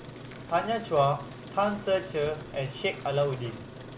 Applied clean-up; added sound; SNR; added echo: none; Truck; 13 dB; none.